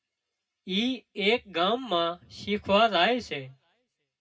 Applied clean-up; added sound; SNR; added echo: none; none; none; reverberation time 0.2 s.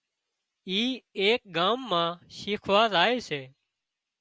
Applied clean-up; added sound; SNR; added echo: none; none; none; none.